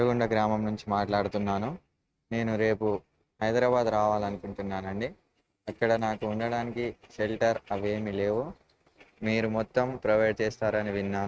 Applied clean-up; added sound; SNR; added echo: neural mask model RNNoise.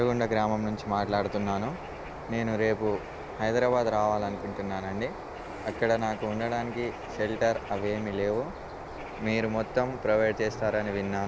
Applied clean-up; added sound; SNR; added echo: none; Bird; 10 dB; none.